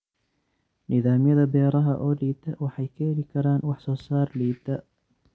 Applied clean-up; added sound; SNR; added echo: none; none; none; none.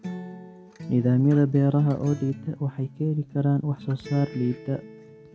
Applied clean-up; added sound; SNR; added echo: none; Acoustic guitar; 16 dB; none.